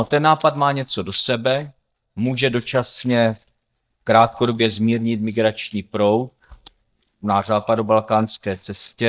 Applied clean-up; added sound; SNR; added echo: neural mask model DeepFilterNet 3.